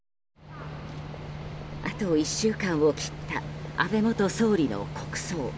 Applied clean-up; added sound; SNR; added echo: none; none; none; none.